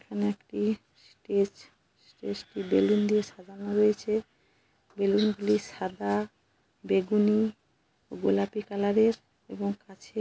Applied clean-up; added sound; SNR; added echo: none; none; none; none.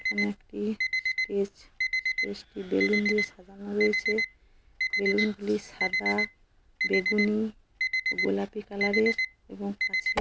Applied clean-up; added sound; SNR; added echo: none; Alarm; 0 dB; none.